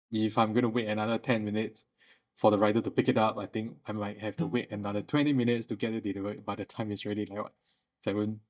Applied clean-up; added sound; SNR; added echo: neural mask model DeepFilterNet 3.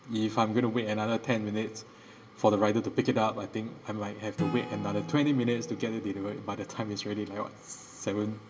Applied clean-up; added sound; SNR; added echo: none; Acoustic guitar / Strum; 14 dB; reverberation time 2.8 s.